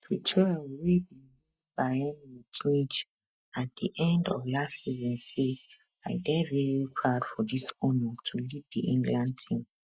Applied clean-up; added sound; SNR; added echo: neural mask model DeepFilterNet 3.